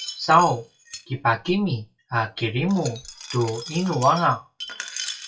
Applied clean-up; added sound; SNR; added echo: classical method WPE with log-MMSE.